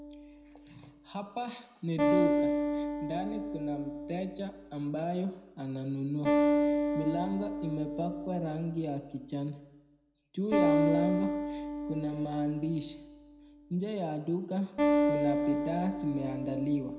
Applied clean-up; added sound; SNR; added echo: none; Acoustic guitar; -3 dB; reverberation time 0.7 s.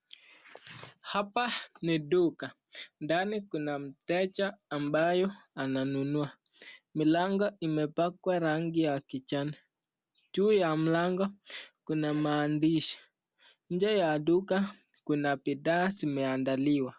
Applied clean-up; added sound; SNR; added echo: none; none; none; none.